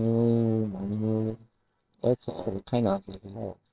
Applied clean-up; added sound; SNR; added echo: neural separator model SepFormer WHAMR!.